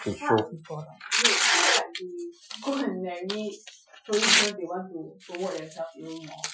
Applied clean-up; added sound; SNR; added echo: classical method Wiener filter.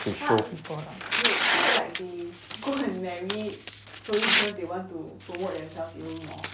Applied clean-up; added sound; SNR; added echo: none; Tearing; -2 dB; none.